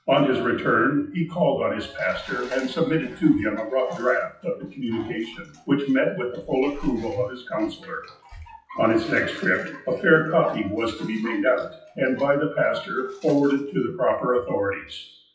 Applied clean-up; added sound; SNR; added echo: classical method WPE with log-MMSE.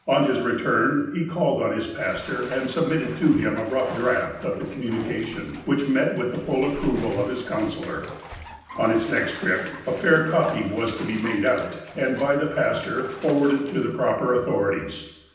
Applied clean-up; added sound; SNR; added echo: none; Bathtub (filling or washing); 17 dB; reverberation time 0.9 s.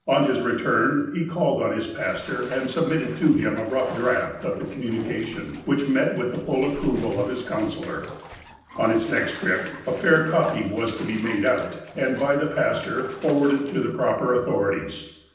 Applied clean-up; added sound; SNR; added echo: neural separator model SepFormer DNS4.